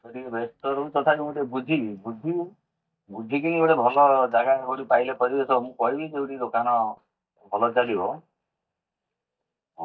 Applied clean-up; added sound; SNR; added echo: neural mask model DeepFilterNet 3.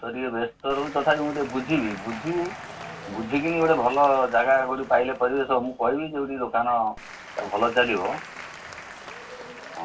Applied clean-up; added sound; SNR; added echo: none; Applause / Crowd; 17 dB; reverberation time 0.1 s.